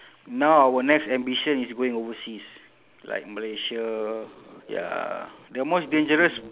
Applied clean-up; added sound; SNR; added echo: none; none; none; none.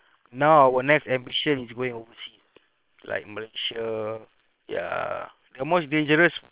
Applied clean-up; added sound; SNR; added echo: neural separator model SepFormer WHAM!.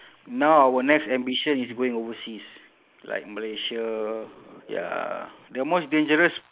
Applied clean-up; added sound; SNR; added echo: neural mask model Resemble Enhance denoiser.